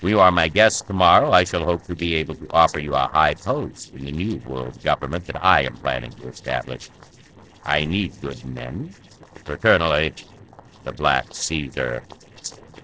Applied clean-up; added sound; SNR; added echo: neural separator model SepFormer DNS4.